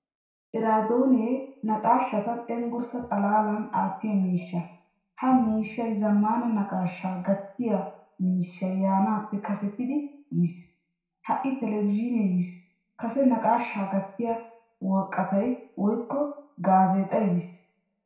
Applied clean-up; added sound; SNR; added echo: none; none; none; reverberation time 0.6 s.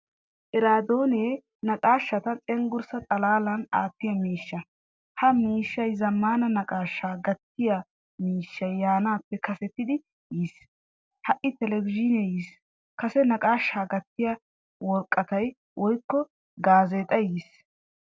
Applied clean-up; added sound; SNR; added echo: none; none; none; none.